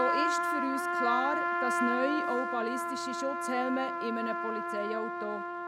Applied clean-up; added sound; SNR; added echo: none; Trumpet; -2 dB; none.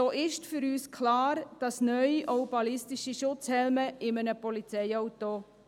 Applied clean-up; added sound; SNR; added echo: none; none; none; none.